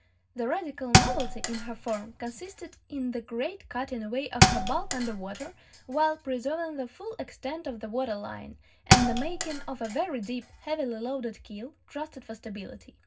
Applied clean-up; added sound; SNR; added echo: none; Thump, thud; -3 dB; reverberation time 0.4 s.